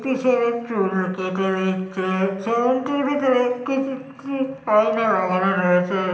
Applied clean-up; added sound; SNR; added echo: none; none; none; reverberation time 0.8 s.